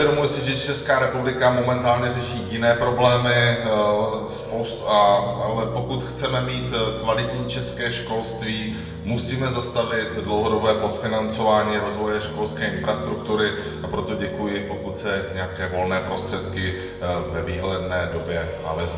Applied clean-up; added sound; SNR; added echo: none; Piano; 10 dB; reverberation time 1.2 s.